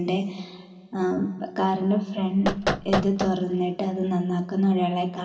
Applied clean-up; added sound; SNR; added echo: none; Knock; 3 dB; reverberation time 2.1 s.